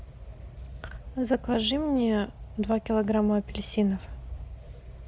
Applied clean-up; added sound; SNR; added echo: none; none; none; none.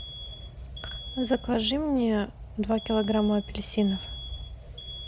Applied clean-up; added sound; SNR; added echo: none; Alarm; 15 dB; none.